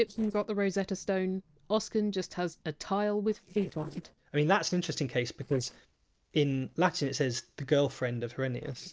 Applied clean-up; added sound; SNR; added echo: neural separator model SepFormer DNS4.